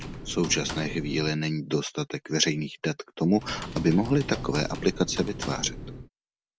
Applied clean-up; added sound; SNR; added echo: none; Computer keyboard; 11 dB; none.